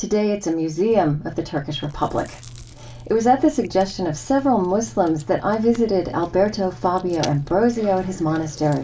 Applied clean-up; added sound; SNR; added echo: none; Chewing, mastication; 19 dB; reverberation time 0.2 s.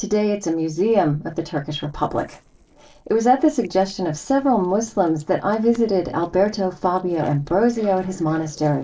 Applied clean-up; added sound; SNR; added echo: neural separator model SepFormer DNS4.